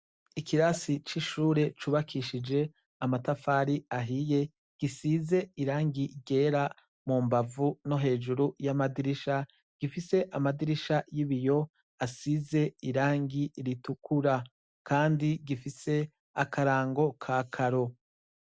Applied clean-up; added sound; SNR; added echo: none; none; none; none.